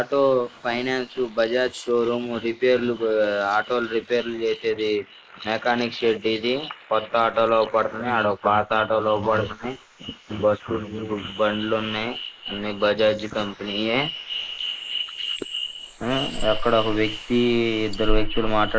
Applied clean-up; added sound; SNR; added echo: neural mask model Resemble Enhance denoiser.